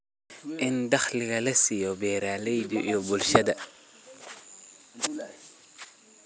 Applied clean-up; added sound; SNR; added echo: none; none; none; none.